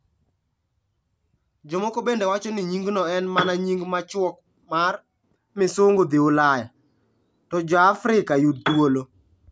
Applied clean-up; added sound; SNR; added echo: none; Piano; 4 dB; none.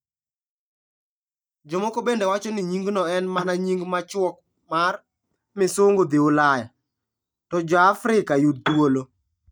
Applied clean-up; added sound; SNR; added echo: neural mask model DeepFilterNet 3.